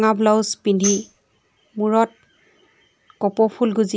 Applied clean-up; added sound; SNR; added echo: none; Tambourine; 10 dB; none.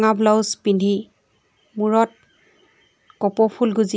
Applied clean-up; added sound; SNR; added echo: none; none; none; none.